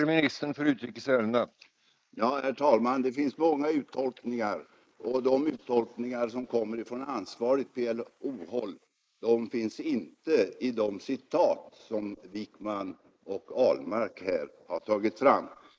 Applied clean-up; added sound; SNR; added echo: neural mask model Resemble Enhance denoiser.